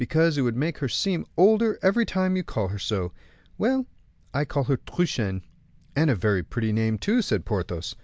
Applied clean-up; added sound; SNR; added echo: none; none; none; none.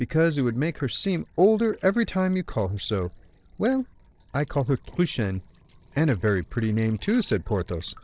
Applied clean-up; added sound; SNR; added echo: neural separator model SepFormer DNS4.